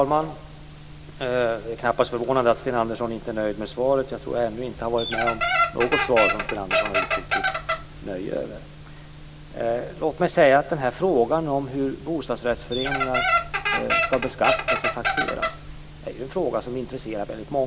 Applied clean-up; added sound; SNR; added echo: none; Squeak; -3 dB; none.